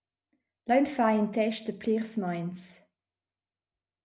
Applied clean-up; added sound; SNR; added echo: none; none; none; none.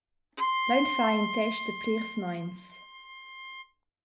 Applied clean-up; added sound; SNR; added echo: none; Bowed string instrument; 2 dB; none.